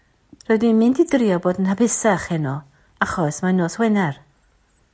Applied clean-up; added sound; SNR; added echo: none; none; none; none.